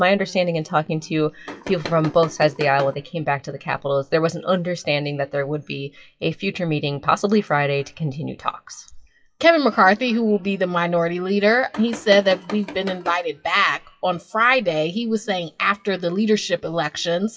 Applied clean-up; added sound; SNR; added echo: classical method WPE with log-MMSE.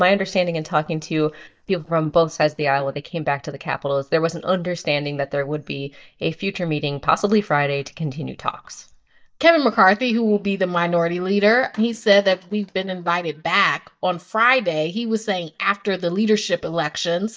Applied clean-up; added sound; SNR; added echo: neural mask model DeepFilterNet 3.